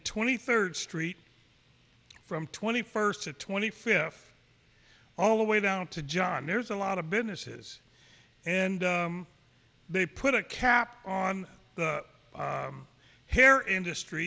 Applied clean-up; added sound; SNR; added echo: none; none; none; none.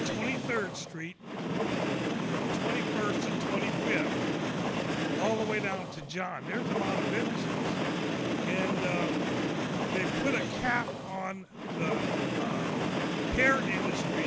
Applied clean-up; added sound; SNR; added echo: none; Train; -4 dB; none.